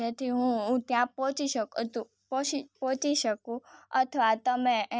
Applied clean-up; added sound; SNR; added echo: none; none; none; none.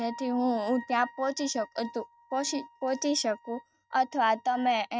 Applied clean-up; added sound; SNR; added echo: neural mask model RNNoise.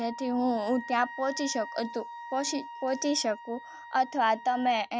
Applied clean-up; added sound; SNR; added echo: none; Wind instrument, woodwind instrument; 13 dB; none.